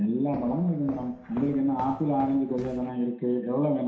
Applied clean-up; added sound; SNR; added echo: none; Walk, footsteps; 17 dB; reverberation time 0.7 s.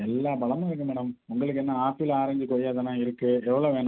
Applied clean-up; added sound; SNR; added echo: none; none; none; none.